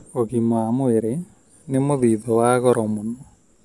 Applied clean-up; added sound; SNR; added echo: none; none; none; none.